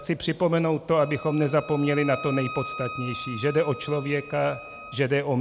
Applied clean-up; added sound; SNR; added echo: none; Wind instrument, woodwind instrument; 14 dB; none.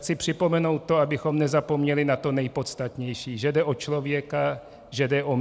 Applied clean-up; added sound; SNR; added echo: none; none; none; none.